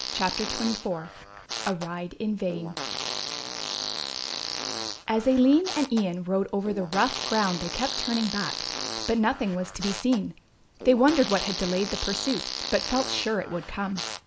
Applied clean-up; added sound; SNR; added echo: none; Fart; 7 dB; none.